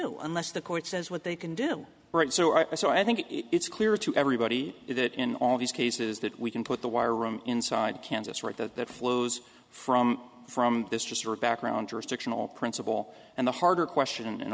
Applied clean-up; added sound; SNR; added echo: none; none; none; none.